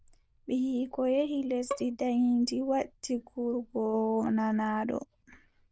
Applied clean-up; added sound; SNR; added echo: neural diffusion model UNIVERSE++.